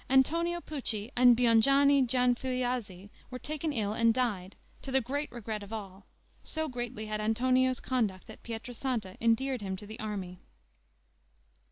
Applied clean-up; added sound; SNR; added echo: none; none; none; none.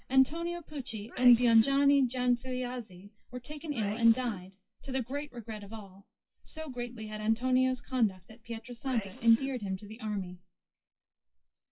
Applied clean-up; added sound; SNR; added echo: classical method WPE with log-MMSE.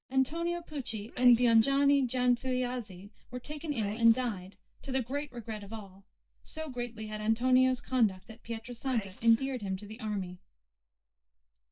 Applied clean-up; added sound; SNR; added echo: neural mask model DeepFilterNet 3.